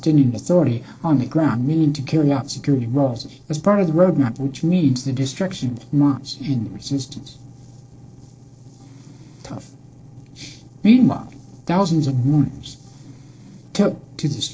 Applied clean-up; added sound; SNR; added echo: neural separator model SepFormer DNS4.